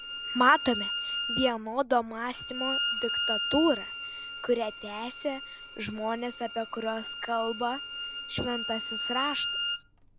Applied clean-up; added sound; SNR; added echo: none; Bowed string instrument; 4 dB; none.